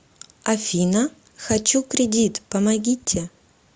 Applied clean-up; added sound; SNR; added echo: none; none; none; none.